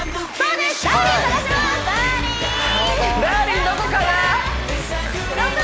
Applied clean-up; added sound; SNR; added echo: none; Applause; 16 dB; none.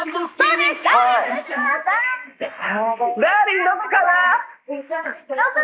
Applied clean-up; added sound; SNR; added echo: neural mask model Resemble Enhance denoiser.